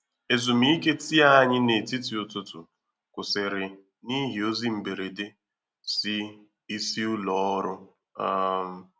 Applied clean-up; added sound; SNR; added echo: none; none; none; none.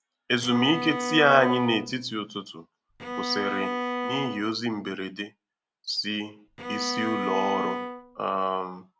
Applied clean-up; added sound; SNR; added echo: none; Bowed string instrument; 4 dB; none.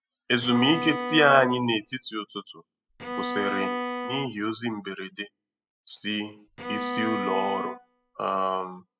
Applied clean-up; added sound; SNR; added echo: classical method spectral subtraction.